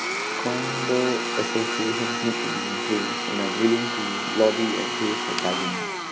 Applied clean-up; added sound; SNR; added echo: none; Domestic sounds, home sounds; 0 dB; none.